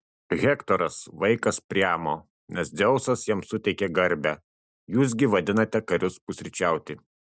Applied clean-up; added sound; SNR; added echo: none; none; none; none.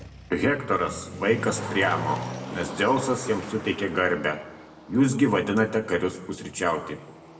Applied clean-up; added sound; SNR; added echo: none; Motor vehicle (road); 13 dB; reverberation time 0.8 s.